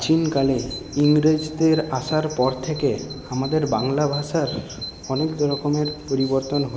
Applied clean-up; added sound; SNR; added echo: none; Bird vocalization, bird call, bird song; 14 dB; none.